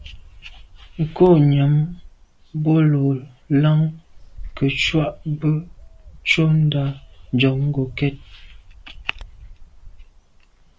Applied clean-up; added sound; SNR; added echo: none; Bird; 19 dB; none.